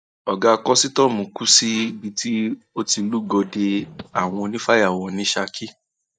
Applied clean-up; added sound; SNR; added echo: neural mask model DeepFilterNet 3.